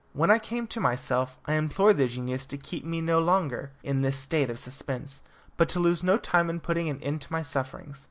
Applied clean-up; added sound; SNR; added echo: none; none; none; none.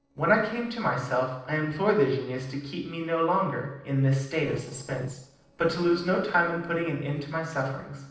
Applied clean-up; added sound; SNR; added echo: neural separator model SepFormer DNS4.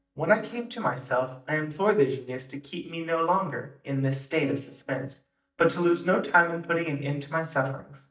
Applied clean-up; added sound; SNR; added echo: neural mask model DeepFilterNet 3.